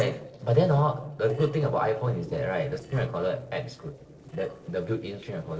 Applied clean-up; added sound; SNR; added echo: neural separator model SepFormer DNS4.